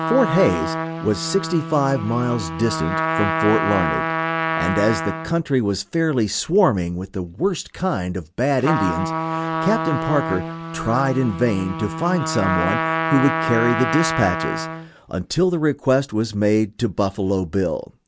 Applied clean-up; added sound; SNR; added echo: none; Trumpet; 5 dB; none.